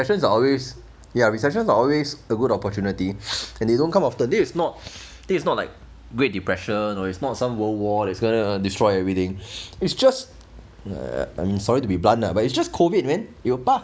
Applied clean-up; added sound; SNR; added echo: none; none; none; none.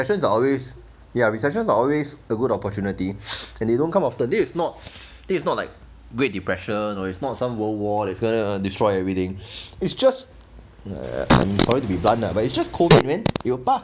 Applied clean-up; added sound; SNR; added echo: none; Fart; -2 dB; none.